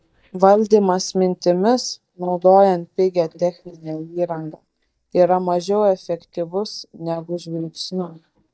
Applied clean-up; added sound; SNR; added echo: neural mask model DeepFilterNet 3.